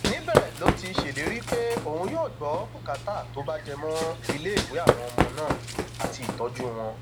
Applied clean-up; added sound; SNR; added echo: none; Run; -2 dB; none.